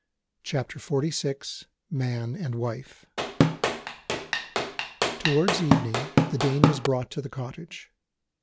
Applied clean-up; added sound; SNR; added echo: none; Drum / Drum kit; -5 dB; none.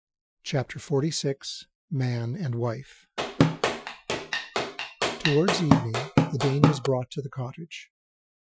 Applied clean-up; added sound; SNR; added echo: classical method Wiener filter.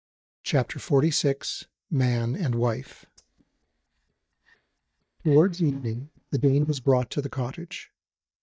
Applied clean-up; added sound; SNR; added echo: neural mask model DeepFilterNet 3.